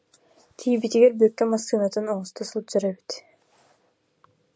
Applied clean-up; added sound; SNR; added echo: none; none; none; none.